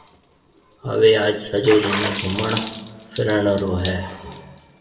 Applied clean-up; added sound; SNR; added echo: none; Water / Splash, splatter; 11 dB; reverberation time 1.3 s.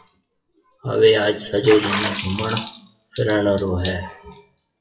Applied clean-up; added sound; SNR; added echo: classical method WPE with log-MMSE.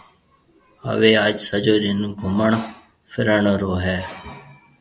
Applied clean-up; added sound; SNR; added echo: none; none; none; none.